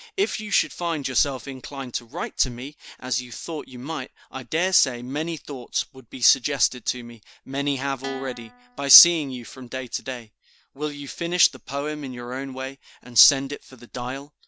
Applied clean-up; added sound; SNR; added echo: none; Guitar; 14 dB; none.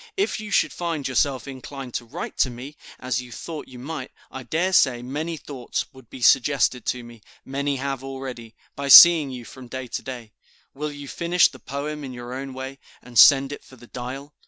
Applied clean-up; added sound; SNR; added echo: none; none; none; none.